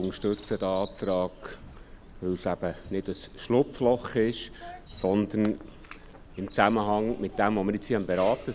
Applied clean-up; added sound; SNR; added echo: none; Bird vocalization, bird call, bird song; 17 dB; none.